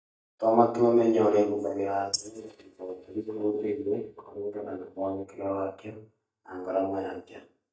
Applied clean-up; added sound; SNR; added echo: neural mask model DeepFilterNet 3.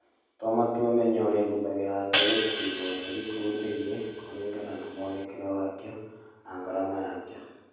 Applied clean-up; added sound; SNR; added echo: none; Hi-hat; -1 dB; reverberation time 1.2 s.